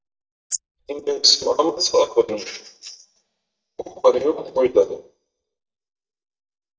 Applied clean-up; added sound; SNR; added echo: neural mask model DeepFilterNet 3.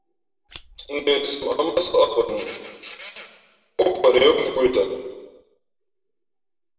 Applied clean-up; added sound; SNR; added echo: none; Scissors; 13 dB; reverberation time 1.0 s.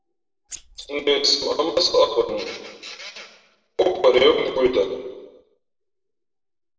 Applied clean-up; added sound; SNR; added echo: neural separator model SepFormer DNS4.